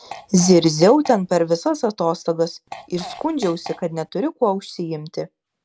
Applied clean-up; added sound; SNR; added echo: none; Fart; 18 dB; none.